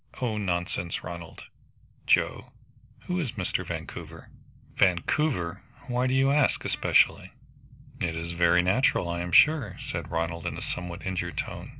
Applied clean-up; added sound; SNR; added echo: none; none; none; none.